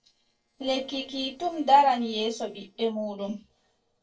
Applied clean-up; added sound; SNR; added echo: neural separator model SepFormer DNS4.